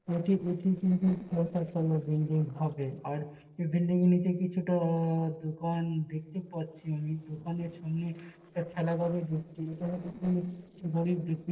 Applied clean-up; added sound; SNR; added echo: neural separator model SepFormer DNS4.